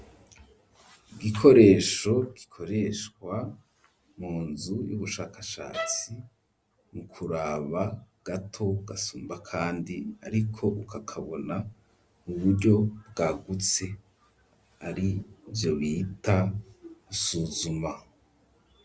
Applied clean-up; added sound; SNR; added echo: none; Bowed string instrument; 10 dB; none.